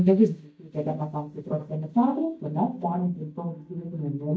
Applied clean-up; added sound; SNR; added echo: neural mask model DeepFilterNet 3.